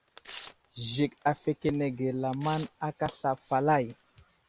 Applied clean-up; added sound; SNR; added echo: none; Tearing; 19 dB; none.